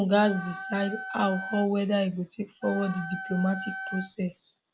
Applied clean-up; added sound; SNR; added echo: none; Wind instrument, woodwind instrument; 10 dB; none.